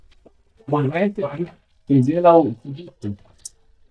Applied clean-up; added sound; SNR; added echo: neural mask model DeepFilterNet 3.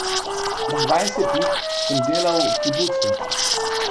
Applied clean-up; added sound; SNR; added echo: none; Liquid + Wind instrument, woodwind instrument; -4 dB; none.